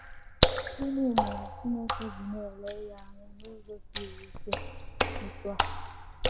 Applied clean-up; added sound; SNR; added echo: none; Water / Splash, splatter; -5 dB; none.